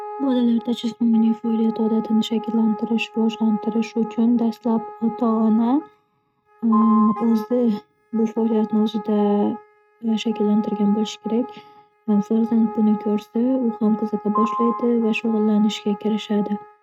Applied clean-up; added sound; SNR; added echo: neural mask model RNNoise.